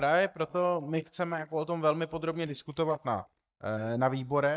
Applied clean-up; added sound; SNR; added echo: neural mask model DeepFilterNet 3.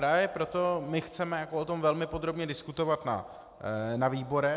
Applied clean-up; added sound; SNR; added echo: none; none; none; none.